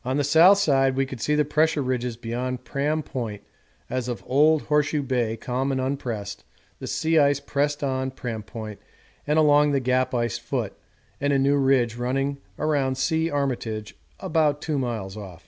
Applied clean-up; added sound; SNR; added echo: none; none; none; none.